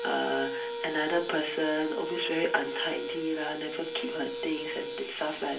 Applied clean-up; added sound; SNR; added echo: none; Wind instrument, woodwind instrument; 5 dB; reverberation time 0.3 s.